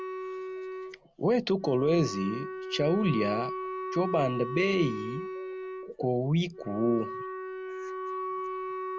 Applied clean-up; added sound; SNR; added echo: none; Wind instrument, woodwind instrument; 6 dB; none.